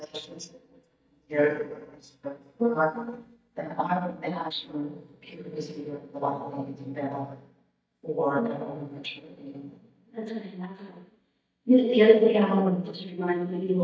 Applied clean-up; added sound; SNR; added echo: neural mask model DeepFilterNet 3.